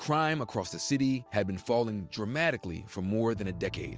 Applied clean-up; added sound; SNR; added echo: none; none; none; none.